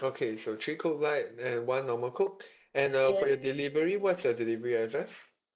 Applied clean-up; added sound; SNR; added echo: neural separator model SepFormer DNS4.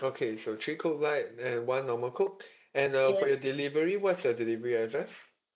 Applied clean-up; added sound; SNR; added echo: none; none; none; none.